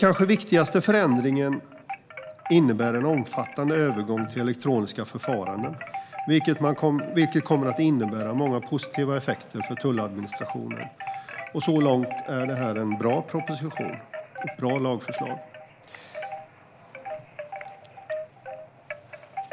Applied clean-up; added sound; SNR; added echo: none; Wind chime; 11 dB; none.